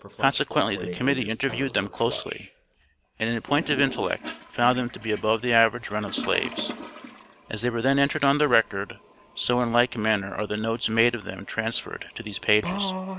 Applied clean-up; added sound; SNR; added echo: none; Toilet flush; 13 dB; none.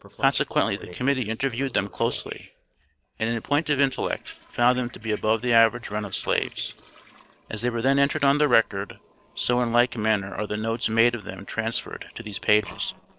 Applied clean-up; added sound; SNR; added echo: neural separator model SepFormer DNS4.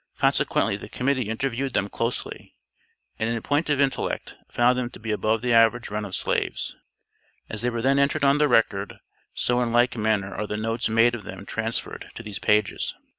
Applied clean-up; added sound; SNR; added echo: none; none; none; none.